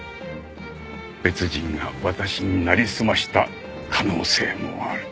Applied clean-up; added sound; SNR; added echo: none; none; none; none.